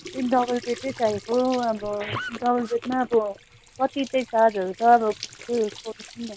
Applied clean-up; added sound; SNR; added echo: none; Squeak / Trickle, dribble / Sink (filling or washing); 16 dB; none.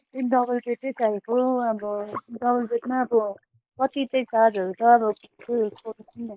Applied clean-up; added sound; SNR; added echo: neural mask model Resemble Enhance denoiser.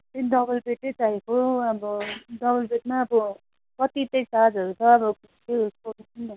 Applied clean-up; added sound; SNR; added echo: none; none; none; none.